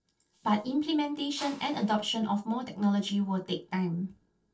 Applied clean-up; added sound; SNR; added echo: neural separator model SepFormer DNS4.